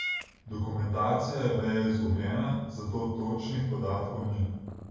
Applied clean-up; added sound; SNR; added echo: none; Meow / Purr; 13 dB; reverberation time 1.3 s.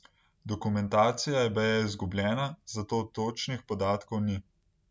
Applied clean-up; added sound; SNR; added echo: none; none; none; none.